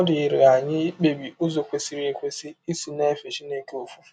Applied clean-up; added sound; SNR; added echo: none; none; none; none.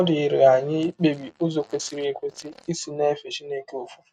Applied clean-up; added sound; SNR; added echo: neural mask model RNNoise.